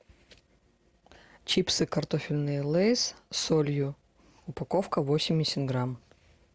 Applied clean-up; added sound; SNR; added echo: none; none; none; none.